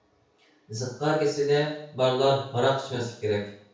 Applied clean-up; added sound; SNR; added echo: none; none; none; reverberation time 0.6 s.